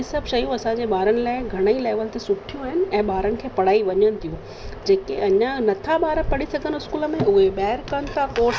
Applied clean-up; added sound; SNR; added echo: none; none; none; none.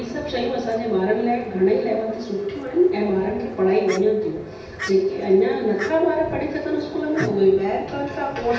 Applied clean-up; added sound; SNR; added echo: none; Fowl; 20 dB; reverberation time 0.9 s.